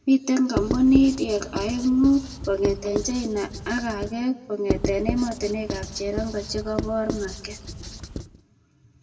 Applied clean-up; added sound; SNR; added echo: none; Writing; 7 dB; reverberation time 1.1 s.